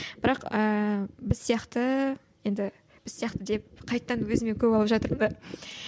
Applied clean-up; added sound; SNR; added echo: none; none; none; none.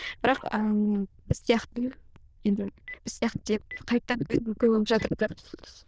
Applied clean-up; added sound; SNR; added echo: neural diffusion model UNIVERSE++.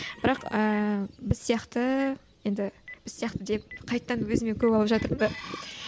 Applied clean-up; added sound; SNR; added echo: none; Telephone + Chicken, rooster; 19 dB; none.